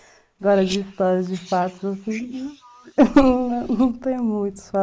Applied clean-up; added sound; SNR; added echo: neural mask model Resemble Enhance denoiser.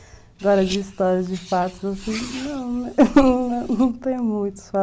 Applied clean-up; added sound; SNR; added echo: none; Car; 17 dB; none.